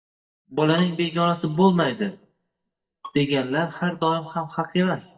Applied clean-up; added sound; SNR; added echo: neural mask model DeepFilterNet 3.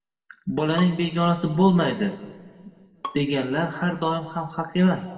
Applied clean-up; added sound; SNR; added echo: none; Bowed string instrument; 20 dB; reverberation time 1.7 s.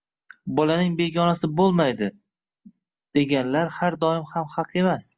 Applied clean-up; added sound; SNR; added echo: none; none; none; none.